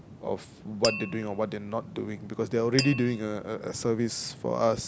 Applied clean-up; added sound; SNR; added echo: none; Tap; 9 dB; none.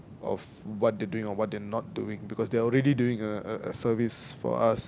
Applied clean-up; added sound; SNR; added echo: none; none; none; none.